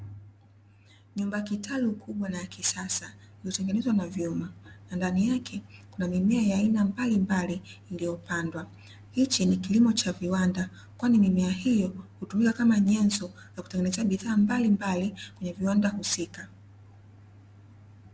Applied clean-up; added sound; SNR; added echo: none; none; none; none.